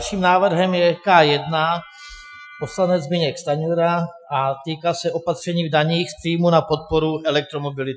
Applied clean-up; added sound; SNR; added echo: classical method Wiener filter.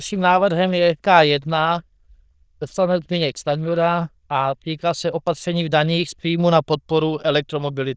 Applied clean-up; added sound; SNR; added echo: neural diffusion model UNIVERSE++.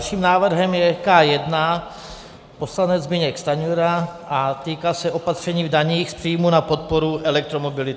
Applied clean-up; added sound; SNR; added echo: none; none; none; none.